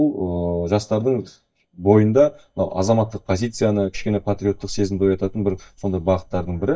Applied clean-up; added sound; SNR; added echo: neural mask model DeepFilterNet 3.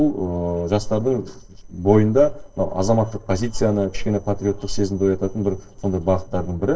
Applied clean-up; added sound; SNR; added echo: neural separator model SepFormer DNS4.